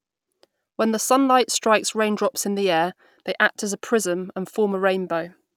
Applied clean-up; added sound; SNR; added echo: none; none; none; none.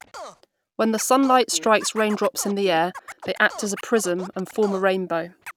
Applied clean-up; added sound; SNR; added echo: none; Scratching (performance technique); 18 dB; none.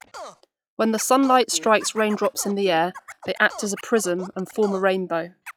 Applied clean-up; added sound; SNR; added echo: classical method log-MMSE.